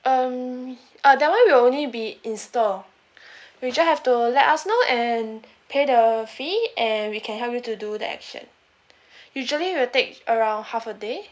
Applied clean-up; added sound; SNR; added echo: none; none; none; none.